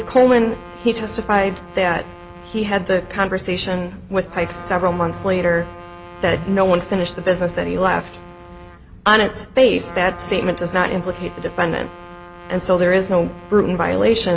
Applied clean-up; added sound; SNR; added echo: none; Trumpet; 19 dB; none.